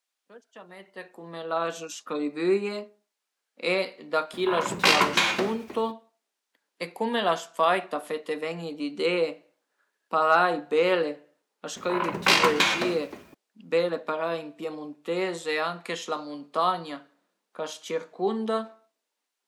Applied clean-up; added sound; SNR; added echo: none; Squeak; -4 dB; none.